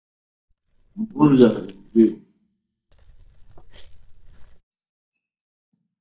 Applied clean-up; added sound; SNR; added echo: neural mask model DeepFilterNet 3.